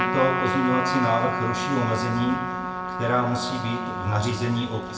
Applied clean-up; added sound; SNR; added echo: none; Trumpet; 3 dB; reverberation time 1.0 s.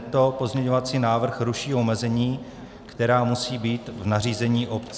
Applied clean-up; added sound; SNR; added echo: none; none; none; none.